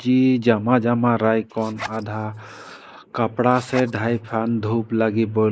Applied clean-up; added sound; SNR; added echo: neural mask model Resemble Enhance denoiser.